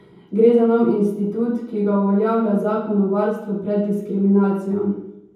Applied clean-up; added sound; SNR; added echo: none; none; none; reverberation time 0.9 s.